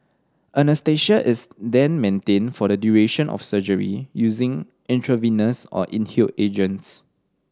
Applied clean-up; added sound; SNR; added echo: none; none; none; none.